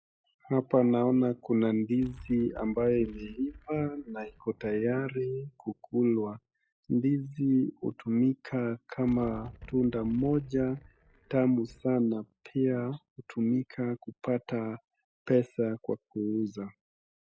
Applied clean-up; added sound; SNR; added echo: classical method log-MMSE.